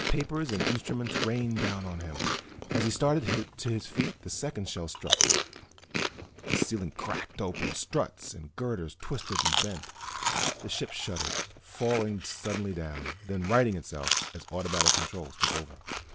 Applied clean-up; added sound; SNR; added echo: none; Chewing, mastication; 0 dB; none.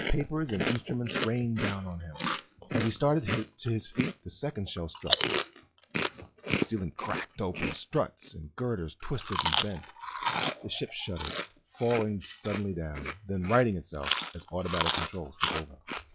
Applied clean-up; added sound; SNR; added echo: classical method log-MMSE.